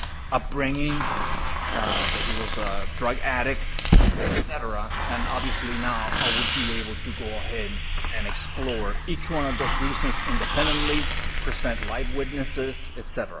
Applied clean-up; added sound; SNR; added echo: none; Hiss; -1 dB; none.